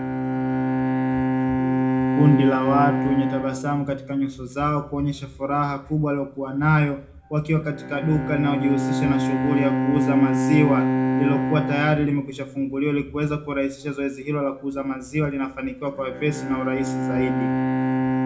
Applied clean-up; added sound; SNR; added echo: none; Bowed string instrument; 1 dB; reverberation time 0.4 s.